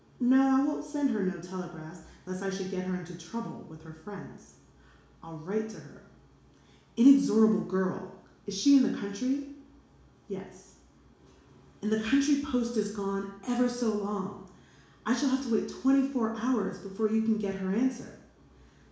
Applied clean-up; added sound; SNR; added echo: none; none; none; reverberation time 0.7 s.